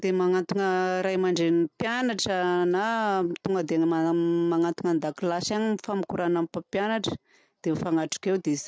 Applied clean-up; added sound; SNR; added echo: none; none; none; none.